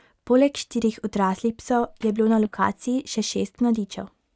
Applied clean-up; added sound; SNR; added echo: neural mask model DeepFilterNet 3.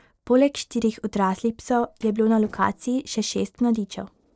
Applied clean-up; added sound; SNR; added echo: neural separator model SepFormer DNS4.